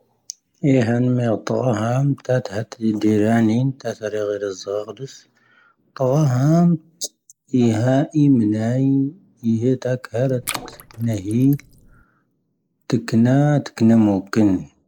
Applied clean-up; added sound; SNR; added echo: neural mask model Resemble Enhance denoiser.